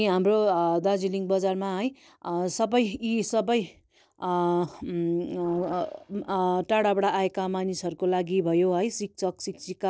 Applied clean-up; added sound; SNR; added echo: neural separator model SepFormer DNS4.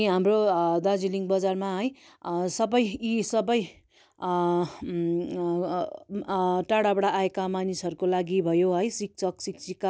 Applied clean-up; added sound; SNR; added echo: none; none; none; none.